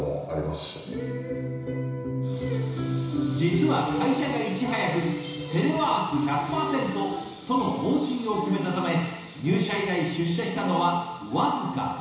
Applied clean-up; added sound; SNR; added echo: none; none; none; reverberation time 1.0 s.